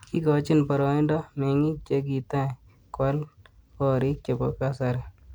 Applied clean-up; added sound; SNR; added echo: none; none; none; none.